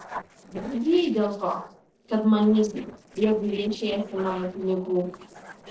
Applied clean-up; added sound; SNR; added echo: neural separator model SepFormer DNS4.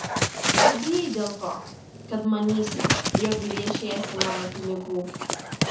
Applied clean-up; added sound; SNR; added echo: none; Dog; -2 dB; reverberation time 0.6 s.